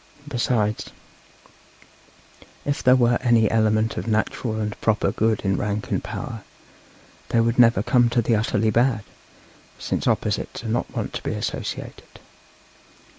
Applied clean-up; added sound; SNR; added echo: none; none; none; none.